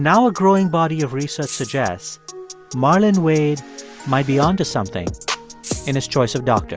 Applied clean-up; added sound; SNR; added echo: none; Rattle (instrument); 13 dB; none.